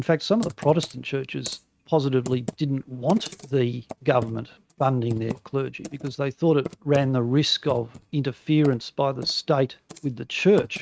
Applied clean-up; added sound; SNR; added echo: neural mask model RNNoise.